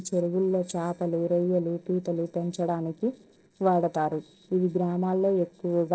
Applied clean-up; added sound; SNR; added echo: neural separator model SepFormer DNS4.